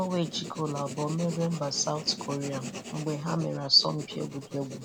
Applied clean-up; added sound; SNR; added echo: none; Writing; 11 dB; none.